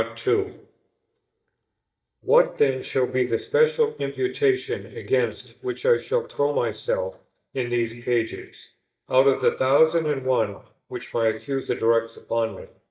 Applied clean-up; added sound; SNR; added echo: neural mask model DeepFilterNet 3.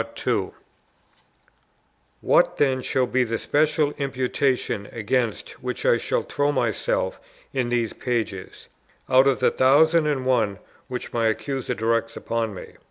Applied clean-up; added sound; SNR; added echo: none; none; none; none.